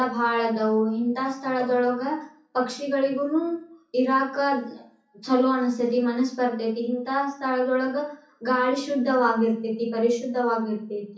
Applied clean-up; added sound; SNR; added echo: none; none; none; reverberation time 0.6 s.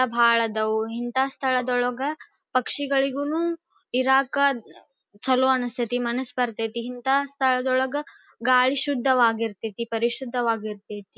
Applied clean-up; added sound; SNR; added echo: none; none; none; none.